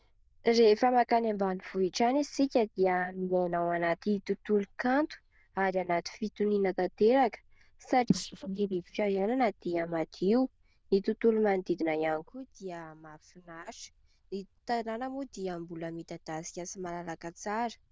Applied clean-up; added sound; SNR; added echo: neural diffusion model UNIVERSE++.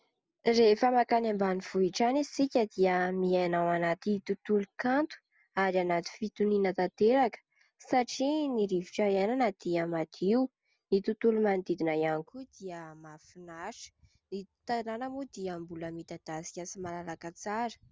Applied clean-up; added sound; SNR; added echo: none; none; none; none.